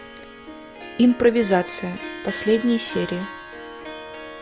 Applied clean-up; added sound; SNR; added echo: none; Harp; 12 dB; none.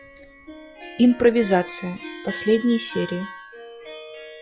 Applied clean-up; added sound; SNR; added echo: classical method log-MMSE.